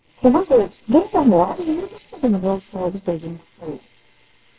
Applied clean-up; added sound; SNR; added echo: neural separator model SepFormer WHAMR!.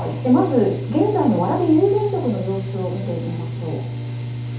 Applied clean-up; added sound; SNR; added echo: none; Mechanical fan; 7 dB; reverberation time 0.5 s.